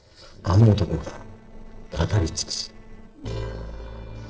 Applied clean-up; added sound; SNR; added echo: neural separator model SepFormer DNS4.